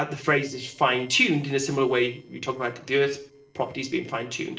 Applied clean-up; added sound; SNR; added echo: neural separator model SepFormer DNS4.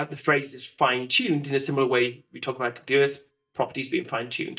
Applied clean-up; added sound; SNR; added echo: neural mask model DeepFilterNet 3.